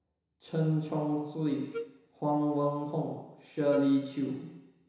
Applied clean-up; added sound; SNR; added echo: none; Wind instrument, woodwind instrument; 10 dB; reverberation time 1.0 s.